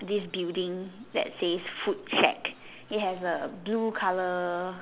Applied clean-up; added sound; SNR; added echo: none; none; none; none.